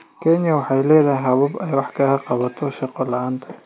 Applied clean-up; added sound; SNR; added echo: none; none; none; none.